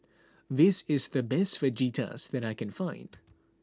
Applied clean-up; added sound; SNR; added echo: none; none; none; none.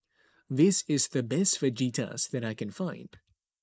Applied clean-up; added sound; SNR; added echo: neural mask model Resemble Enhance denoiser.